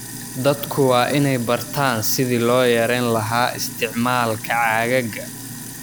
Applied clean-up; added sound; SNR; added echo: none; Sink (filling or washing); 12 dB; none.